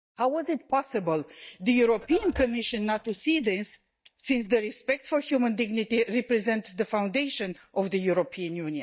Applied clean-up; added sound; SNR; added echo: neural mask model DeepFilterNet 3.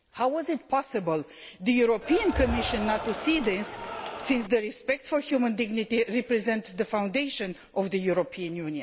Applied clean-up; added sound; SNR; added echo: none; Cheering; 6 dB; none.